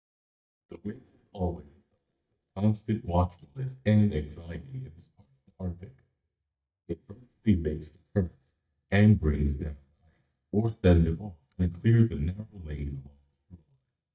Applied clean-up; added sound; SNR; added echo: neural mask model DeepFilterNet 3.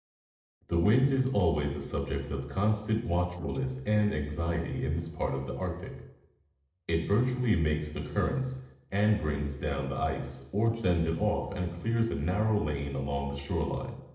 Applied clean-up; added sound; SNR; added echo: neural separator model SepFormer DNS4.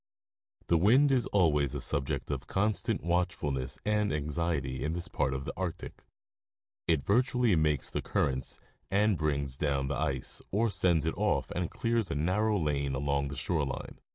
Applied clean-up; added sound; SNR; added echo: none; none; none; none.